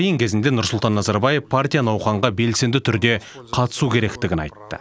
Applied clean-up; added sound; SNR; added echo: none; none; none; none.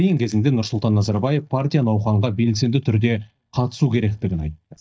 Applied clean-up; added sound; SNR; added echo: neural mask model DeepFilterNet 3.